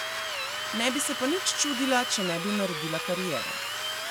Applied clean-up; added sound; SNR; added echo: none; Drill; 2 dB; none.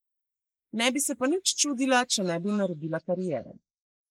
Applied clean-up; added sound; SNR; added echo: neural mask model Resemble Enhance denoiser.